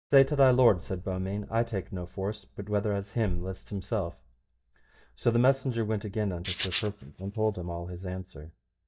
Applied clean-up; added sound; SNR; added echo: neural mask model DeepFilterNet 3.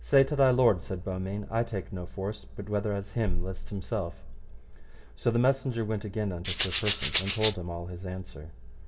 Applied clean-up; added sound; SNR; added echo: none; Rattle (instrument); 3 dB; reverberation time 0.5 s.